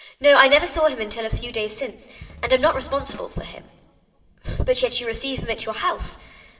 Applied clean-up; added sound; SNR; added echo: none; Drum kit; 19 dB; reverberation time 2.5 s.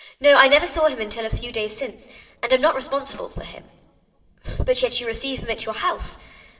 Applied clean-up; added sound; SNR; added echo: neural separator model SepFormer DNS4.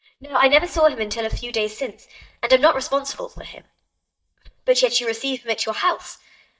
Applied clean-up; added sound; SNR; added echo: neural mask model DeepFilterNet 3.